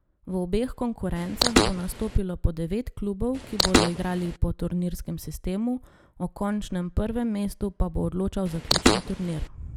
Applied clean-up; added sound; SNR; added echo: none; Fart; -3 dB; none.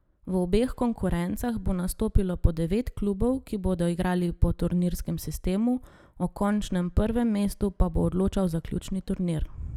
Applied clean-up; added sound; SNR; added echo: none; none; none; none.